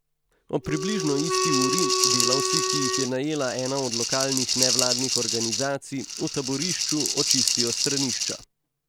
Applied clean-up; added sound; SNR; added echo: none; Wind instrument, woodwind instrument + Rattle (instrument); -3 dB; none.